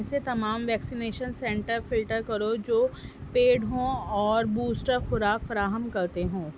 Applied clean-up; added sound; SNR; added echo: none; none; none; none.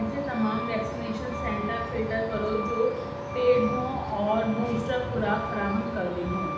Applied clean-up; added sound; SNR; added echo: none; Truck; 6 dB; reverberation time 0.8 s.